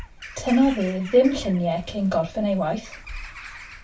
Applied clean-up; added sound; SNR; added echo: none; Bird vocalization, bird call, bird song / Crow; 18 dB; reverberation time 0.2 s.